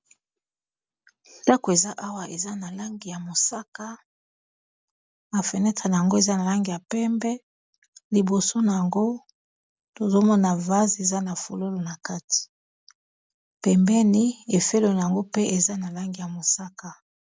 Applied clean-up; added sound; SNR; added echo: none; none; none; none.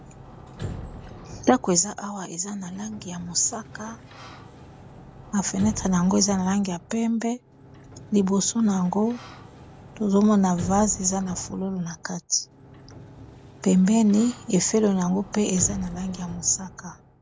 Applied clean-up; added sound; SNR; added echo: none; Sliding door; 16 dB; none.